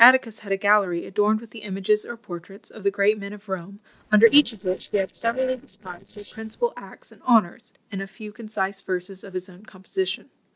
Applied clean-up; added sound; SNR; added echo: neural separator model SepFormer DNS4.